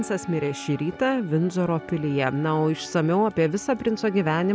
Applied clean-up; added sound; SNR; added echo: none; Wind instrument, woodwind instrument; 20 dB; none.